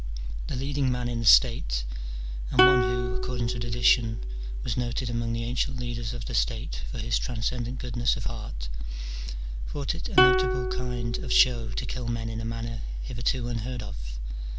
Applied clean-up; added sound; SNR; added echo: none; Plucked string instrument; 4 dB; none.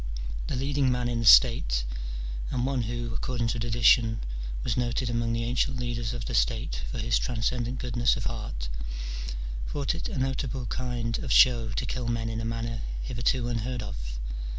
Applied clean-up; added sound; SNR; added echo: none; none; none; none.